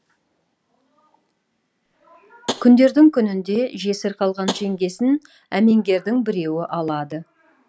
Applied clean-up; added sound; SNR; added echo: none; Tap; 13 dB; none.